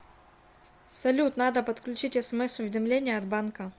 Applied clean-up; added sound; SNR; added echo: none; none; none; none.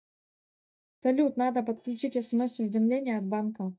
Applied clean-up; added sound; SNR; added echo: neural mask model DeepFilterNet 3.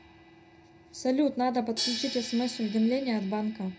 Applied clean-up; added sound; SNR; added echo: none; Crash cymbal; 11 dB; reverberation time 0.3 s.